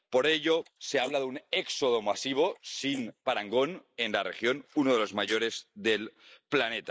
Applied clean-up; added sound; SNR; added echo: neural mask model Resemble Enhance denoiser.